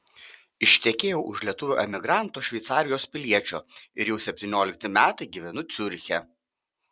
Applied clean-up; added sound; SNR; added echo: none; none; none; none.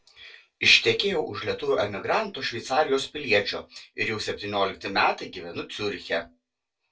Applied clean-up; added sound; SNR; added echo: none; none; none; reverberation time 0.2 s.